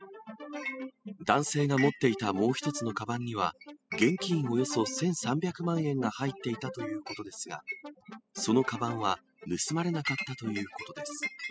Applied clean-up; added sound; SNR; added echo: classical method spectral subtraction.